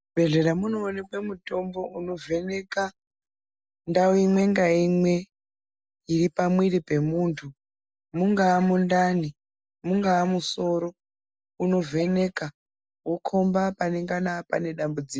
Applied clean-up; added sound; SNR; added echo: none; none; none; none.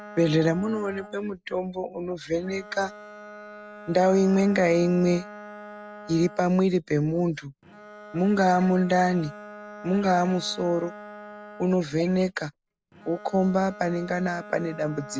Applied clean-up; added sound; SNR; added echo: none; Bowed string instrument; 18 dB; none.